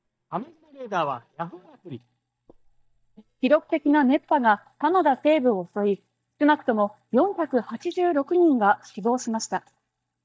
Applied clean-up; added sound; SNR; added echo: neural mask model DeepFilterNet 3.